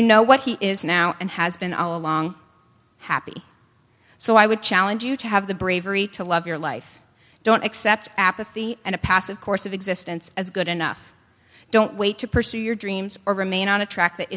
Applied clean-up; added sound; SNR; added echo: none; none; none; none.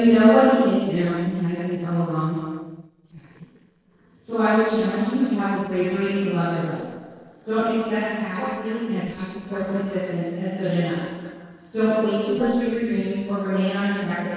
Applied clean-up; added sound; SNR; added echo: neural separator model SepFormer DNS4.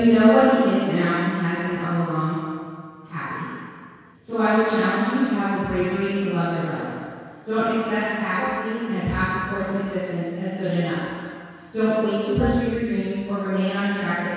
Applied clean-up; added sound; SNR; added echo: none; Brass instrument; 11 dB; reverberation time 2.0 s.